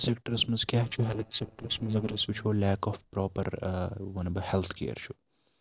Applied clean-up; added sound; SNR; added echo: neural separator model SepFormer DNS4.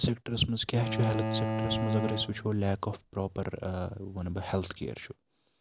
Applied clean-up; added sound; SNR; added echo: none; Bowed string instrument; 3 dB; none.